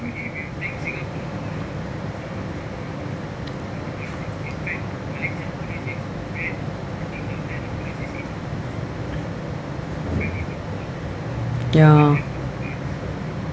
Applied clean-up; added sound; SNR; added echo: none; none; none; none.